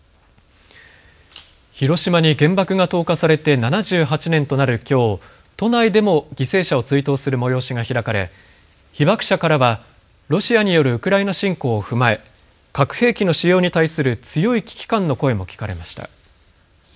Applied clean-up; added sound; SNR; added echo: none; none; none; none.